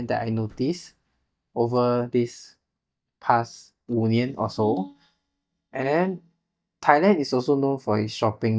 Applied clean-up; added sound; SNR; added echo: neural mask model DeepFilterNet 3.